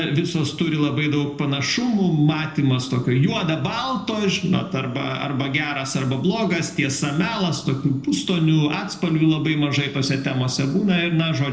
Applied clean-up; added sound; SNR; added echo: neural separator model SepFormer DNS4.